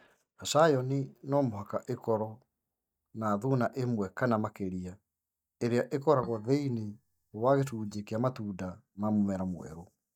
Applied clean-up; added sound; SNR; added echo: neural mask model DeepFilterNet 3.